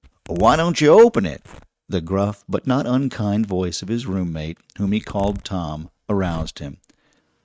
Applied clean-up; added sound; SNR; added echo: neural mask model RNNoise.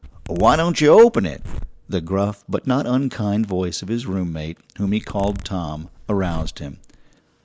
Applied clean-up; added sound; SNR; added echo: none; Zipper (clothing); 12 dB; none.